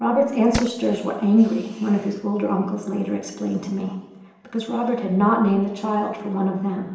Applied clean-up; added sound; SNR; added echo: none; Tools; 13 dB; reverberation time 1.1 s.